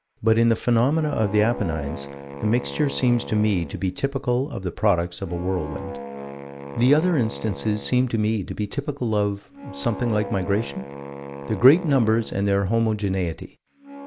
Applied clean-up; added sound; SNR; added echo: none; Wind instrument, woodwind instrument; 14 dB; none.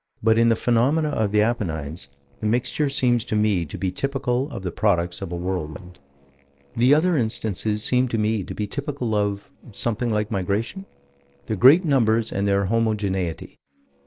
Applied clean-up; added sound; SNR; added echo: neural separator model SepFormer DNS4.